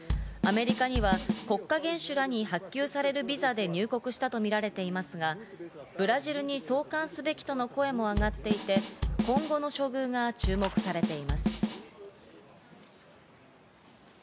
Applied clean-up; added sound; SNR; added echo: none; Drum kit; 1 dB; none.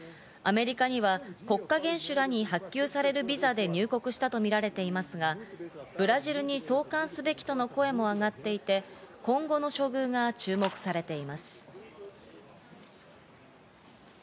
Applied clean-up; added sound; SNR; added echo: none; none; none; none.